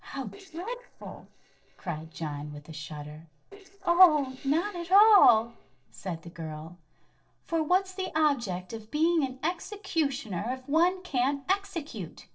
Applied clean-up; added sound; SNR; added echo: neural separator model SepFormer DNS4.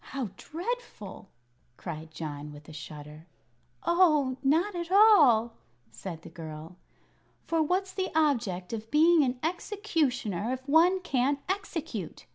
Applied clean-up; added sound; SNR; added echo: none; none; none; none.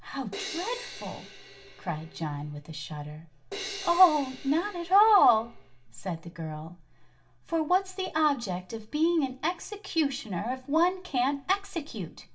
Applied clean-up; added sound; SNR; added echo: none; Crash cymbal; 14 dB; reverberation time 0.2 s.